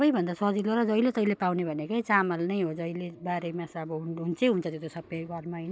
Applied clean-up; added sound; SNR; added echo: none; none; none; none.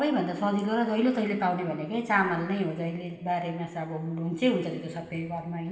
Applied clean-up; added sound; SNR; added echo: none; none; none; reverberation time 1.4 s.